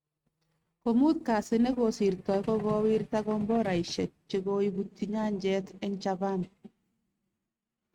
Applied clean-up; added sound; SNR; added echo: neural mask model RNNoise.